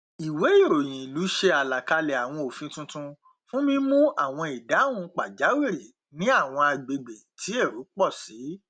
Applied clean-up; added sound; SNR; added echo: none; none; none; none.